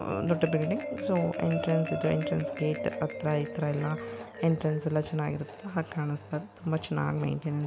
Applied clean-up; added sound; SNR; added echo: none; Marimba, xylophone; 8 dB; none.